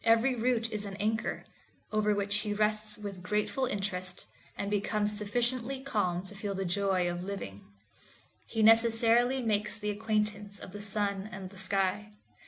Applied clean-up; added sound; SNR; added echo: none; none; none; none.